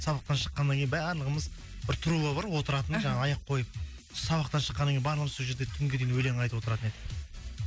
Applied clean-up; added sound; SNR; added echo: none; none; none; none.